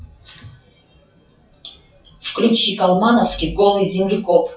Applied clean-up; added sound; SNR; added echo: classical method WPE with log-MMSE.